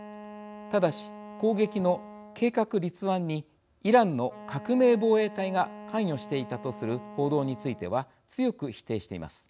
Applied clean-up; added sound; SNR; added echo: none; Wind instrument, woodwind instrument; 17 dB; none.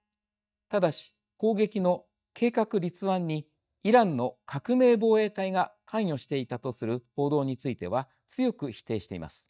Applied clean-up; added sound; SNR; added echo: neural mask model DeepFilterNet 3.